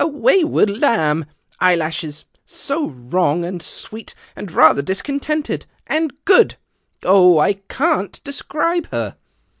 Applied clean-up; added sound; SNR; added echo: none; none; none; none.